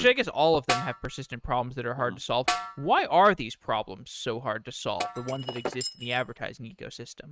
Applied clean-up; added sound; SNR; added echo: neural mask model RNNoise.